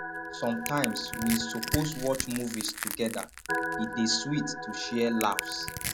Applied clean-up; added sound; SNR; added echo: none; Crushing + Organ; 4 dB; none.